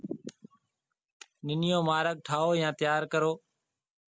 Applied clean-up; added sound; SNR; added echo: none; none; none; none.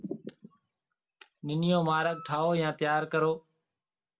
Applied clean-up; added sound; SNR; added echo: none; Wind instrument, woodwind instrument; 20 dB; reverberation time 0.2 s.